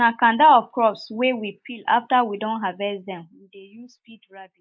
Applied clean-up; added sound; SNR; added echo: neural mask model Resemble Enhance denoiser.